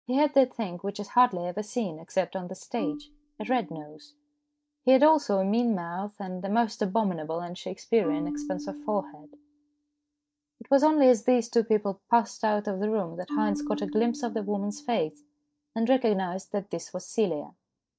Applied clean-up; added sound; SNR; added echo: neural mask model DeepFilterNet 3.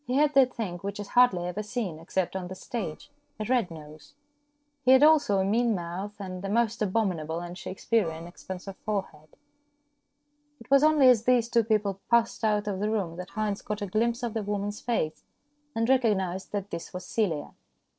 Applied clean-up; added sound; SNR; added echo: neural separator model SepFormer DNS4.